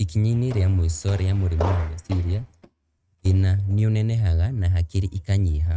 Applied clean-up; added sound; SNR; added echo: neural mask model RNNoise.